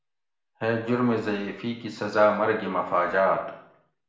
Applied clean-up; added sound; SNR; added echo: none; none; none; reverberation time 0.7 s.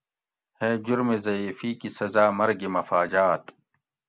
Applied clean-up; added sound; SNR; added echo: none; none; none; none.